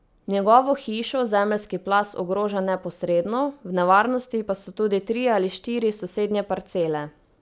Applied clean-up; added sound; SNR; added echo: none; none; none; none.